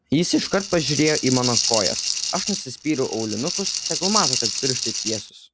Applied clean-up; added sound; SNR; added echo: none; Rattle (instrument); 2 dB; none.